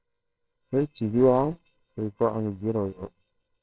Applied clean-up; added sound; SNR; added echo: neural separator model SepFormer WHAMR!.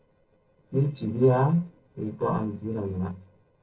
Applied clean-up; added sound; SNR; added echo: neural separator model SepFormer DNS4.